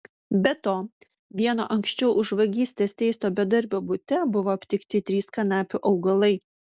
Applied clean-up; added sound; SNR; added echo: none; none; none; none.